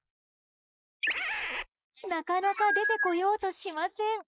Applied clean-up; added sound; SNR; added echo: neural mask model Resemble Enhance denoiser.